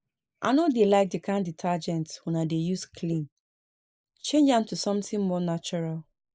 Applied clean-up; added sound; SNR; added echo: neural mask model Resemble Enhance denoiser.